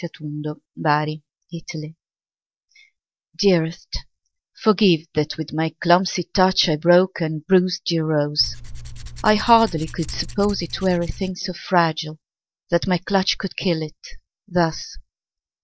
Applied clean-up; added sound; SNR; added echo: neural mask model DeepFilterNet 3.